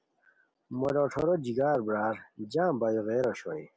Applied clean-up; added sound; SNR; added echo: none; none; none; none.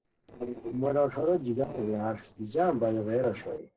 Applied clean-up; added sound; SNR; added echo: neural separator model SepFormer DNS4.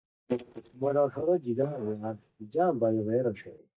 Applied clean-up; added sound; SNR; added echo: neural mask model DeepFilterNet 3.